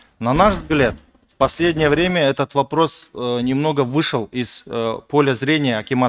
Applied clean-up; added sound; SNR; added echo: neural mask model RNNoise.